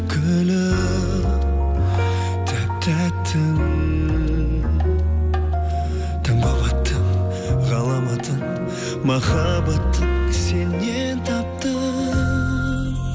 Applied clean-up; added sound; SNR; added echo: none; none; none; none.